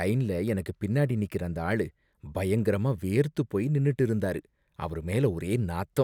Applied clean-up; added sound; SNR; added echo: none; none; none; none.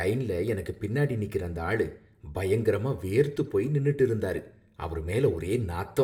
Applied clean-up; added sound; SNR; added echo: none; none; none; reverberation time 0.4 s.